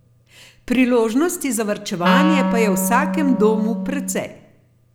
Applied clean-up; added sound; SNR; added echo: none; Wind instrument, woodwind instrument; 1 dB; none.